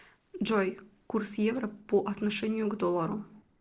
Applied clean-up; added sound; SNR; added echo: neural separator model SepFormer DNS4.